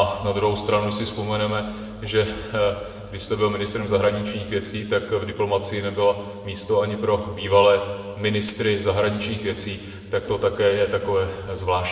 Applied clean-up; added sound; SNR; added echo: none; none; none; reverberation time 1.5 s.